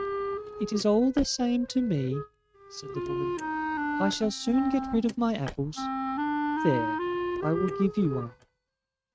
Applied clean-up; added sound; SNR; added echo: neural mask model RNNoise.